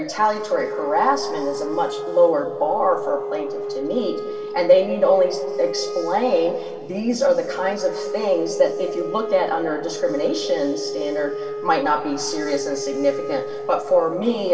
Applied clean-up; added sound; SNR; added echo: none; Wind instrument, woodwind instrument; 8 dB; reverberation time 2.2 s.